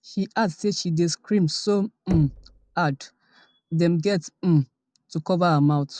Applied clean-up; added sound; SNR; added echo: none; Knock; 14 dB; none.